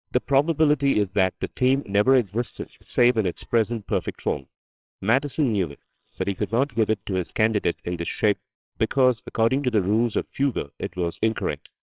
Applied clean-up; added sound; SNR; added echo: neural separator model SepFormer WHAMR!.